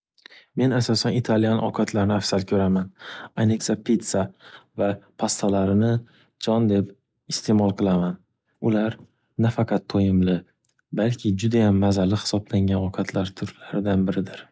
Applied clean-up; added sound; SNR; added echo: none; none; none; none.